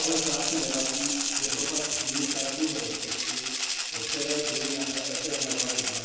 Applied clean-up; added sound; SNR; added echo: none; Rattle (instrument); -4 dB; reverberation time 1.1 s.